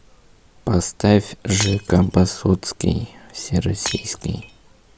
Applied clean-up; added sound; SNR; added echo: none; Shatter; 12 dB; none.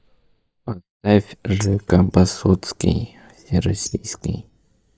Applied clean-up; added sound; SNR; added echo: neural mask model DeepFilterNet 3.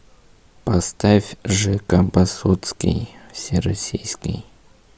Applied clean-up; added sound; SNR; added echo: none; none; none; none.